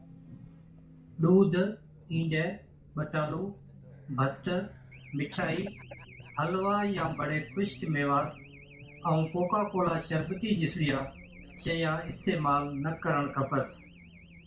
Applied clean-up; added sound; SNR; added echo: none; Race car, auto racing / Alarm; 18 dB; reverberation time 0.3 s.